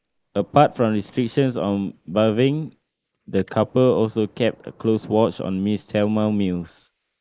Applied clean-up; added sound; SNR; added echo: neural mask model Resemble Enhance denoiser.